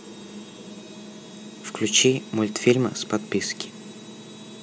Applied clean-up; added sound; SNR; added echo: none; none; none; none.